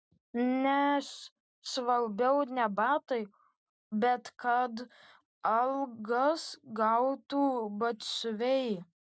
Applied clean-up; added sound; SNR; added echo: none; none; none; none.